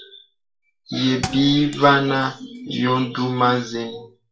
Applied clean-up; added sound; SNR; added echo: none; Thump, thud; 17 dB; reverberation time 0.3 s.